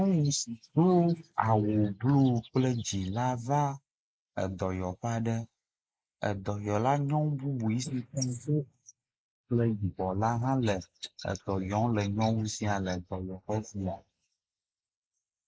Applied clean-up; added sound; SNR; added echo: neural mask model Resemble Enhance denoiser.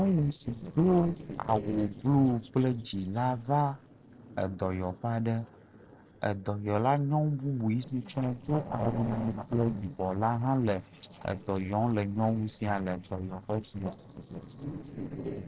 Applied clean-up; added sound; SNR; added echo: neural separator model SepFormer DNS4.